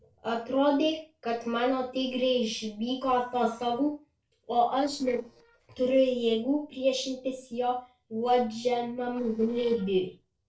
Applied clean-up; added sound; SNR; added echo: neural separator model SepFormer DNS4.